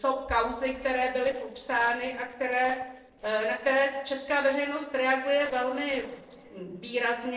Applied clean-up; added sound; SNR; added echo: neural separator model SepFormer DNS4.